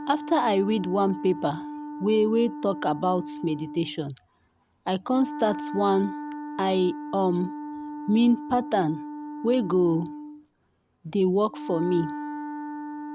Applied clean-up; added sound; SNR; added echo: none; Wind instrument, woodwind instrument; 10 dB; none.